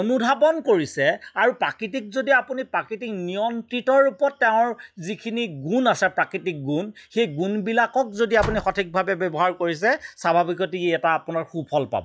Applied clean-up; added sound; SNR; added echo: classical method log-MMSE.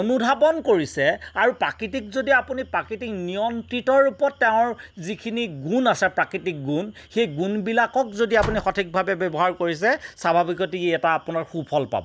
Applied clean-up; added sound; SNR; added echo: none; Slam; 14 dB; none.